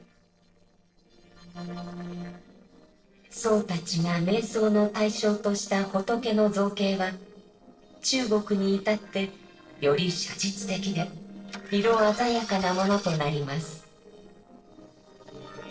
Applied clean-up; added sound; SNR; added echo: neural separator model SepFormer DNS4.